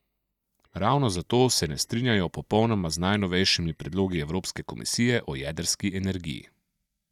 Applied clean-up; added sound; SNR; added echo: neural mask model DeepFilterNet 3.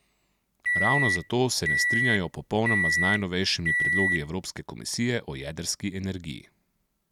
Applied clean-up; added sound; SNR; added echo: none; Microwave oven; -3 dB; none.